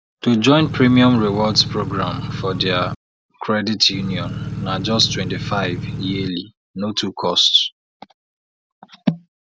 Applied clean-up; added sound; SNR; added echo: none; Engine / Truck / Car; 6 dB; none.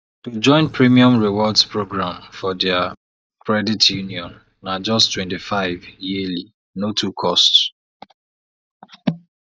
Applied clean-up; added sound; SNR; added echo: neural mask model DeepFilterNet 3.